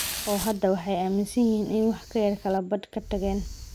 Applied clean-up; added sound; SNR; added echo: none; Fire; 12 dB; none.